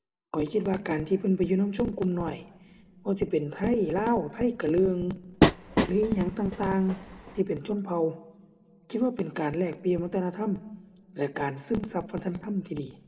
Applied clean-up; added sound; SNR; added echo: none; Train; -1 dB; reverberation time 1.6 s.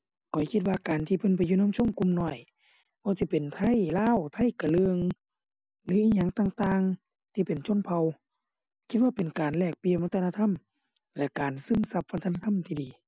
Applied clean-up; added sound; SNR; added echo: none; none; none; none.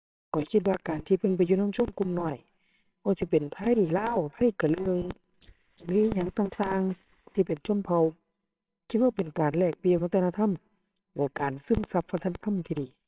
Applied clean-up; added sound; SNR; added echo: neural separator model SepFormer WHAMR!.